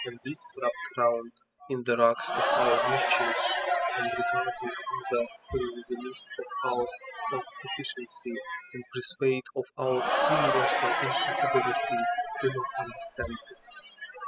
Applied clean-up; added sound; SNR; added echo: classical method spectral subtraction.